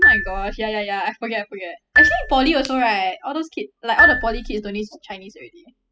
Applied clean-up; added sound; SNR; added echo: classical method spectral subtraction.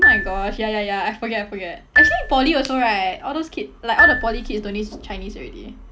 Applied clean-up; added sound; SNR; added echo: none; Marimba, xylophone; -1 dB; none.